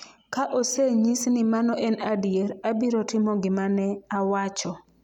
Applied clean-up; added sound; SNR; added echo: none; none; none; none.